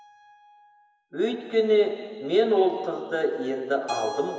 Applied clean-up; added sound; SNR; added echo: none; Keyboard (musical); 18 dB; reverberation time 2.6 s.